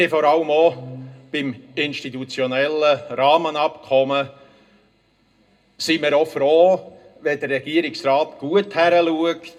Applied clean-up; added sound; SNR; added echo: none; none; none; reverberation time 0.2 s.